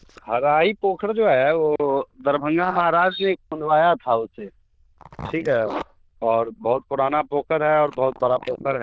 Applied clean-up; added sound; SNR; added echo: neural diffusion model UNIVERSE++.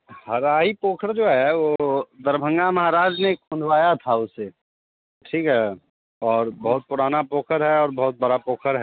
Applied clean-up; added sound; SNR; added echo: none; none; none; none.